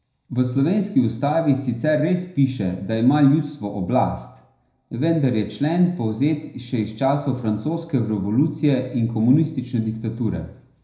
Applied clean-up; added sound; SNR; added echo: none; none; none; reverberation time 0.4 s.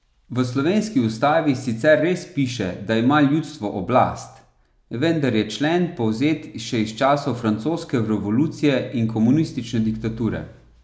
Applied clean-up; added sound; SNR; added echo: none; none; none; none.